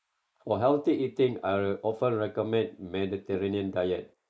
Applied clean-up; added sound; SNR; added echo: neural mask model Resemble Enhance denoiser.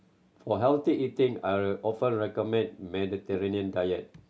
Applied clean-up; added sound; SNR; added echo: none; none; none; none.